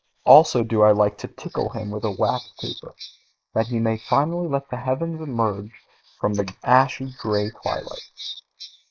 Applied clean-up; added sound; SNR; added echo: neural mask model Resemble Enhance denoiser.